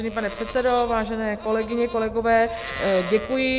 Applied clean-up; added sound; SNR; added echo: none; Livestock, farm animals, working animals + Livestock, farm animals, working animals; 13 dB; none.